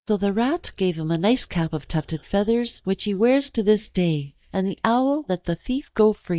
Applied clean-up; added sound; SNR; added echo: neural mask model DeepFilterNet 3.